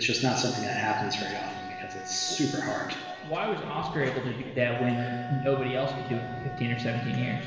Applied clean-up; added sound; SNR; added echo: none; Wind instrument, woodwind instrument; 11 dB; reverberation time 1.6 s.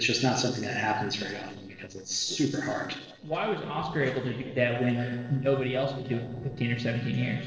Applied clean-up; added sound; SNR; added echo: neural separator model SepFormer DNS4.